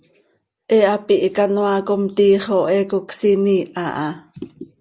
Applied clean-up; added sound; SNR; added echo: none; none; none; none.